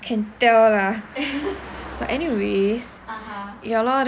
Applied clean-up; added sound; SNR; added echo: none; Car passing by; 18 dB; none.